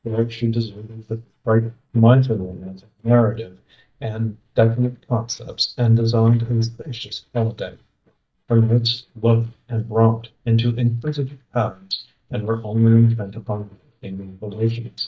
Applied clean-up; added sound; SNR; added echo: neural mask model DeepFilterNet 3.